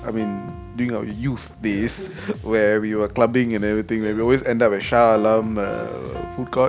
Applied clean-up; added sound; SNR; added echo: none; Bass guitar + Piano; 16 dB; none.